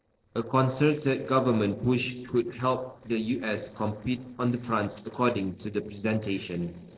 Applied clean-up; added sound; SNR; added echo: neural separator model SepFormer DNS4.